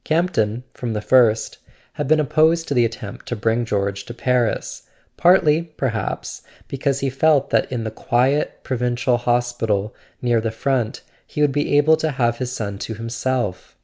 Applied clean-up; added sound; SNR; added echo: none; none; none; none.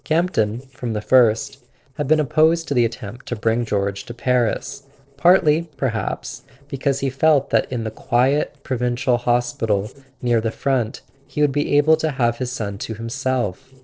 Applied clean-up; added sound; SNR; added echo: neural separator model SepFormer DNS4.